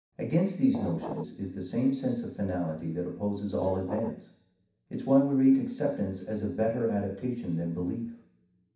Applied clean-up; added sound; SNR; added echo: none; Glass; 11 dB; reverberation time 0.6 s.